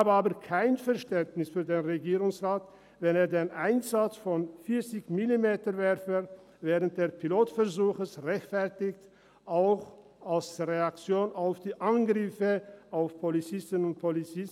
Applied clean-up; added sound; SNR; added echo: none; none; none; none.